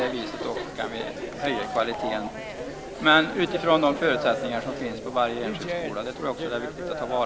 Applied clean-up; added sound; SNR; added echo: none; Chatter; 6 dB; none.